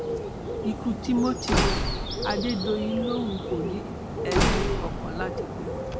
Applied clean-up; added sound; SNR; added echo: none; Bird + Slam / Wood; -3 dB; none.